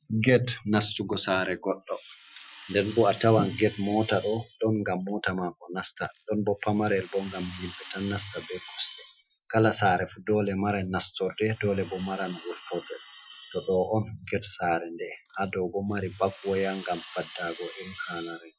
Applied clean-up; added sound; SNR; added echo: classical method Wiener filter.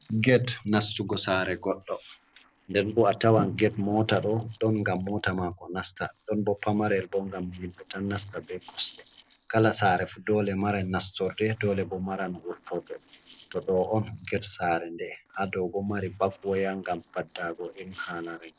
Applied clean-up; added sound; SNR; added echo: neural separator model SepFormer DNS4.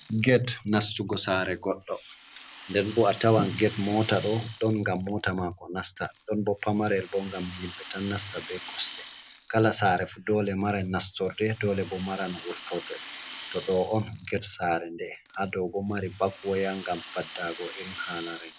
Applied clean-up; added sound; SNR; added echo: none; Rattle; 12 dB; none.